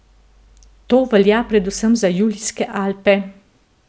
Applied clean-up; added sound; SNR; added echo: none; none; none; none.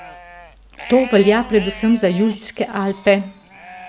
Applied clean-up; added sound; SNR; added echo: none; Livestock, farm animals, working animals; 17 dB; none.